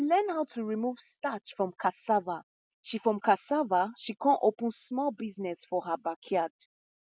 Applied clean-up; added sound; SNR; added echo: none; none; none; none.